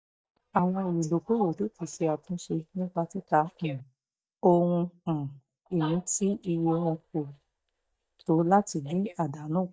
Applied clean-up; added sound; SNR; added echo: neural mask model DeepFilterNet 3.